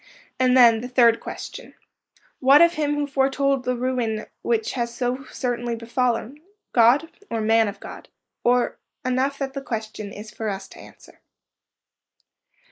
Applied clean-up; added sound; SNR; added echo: neural mask model Resemble Enhance denoiser.